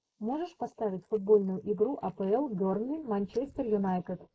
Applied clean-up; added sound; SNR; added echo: neural mask model Resemble Enhance denoiser.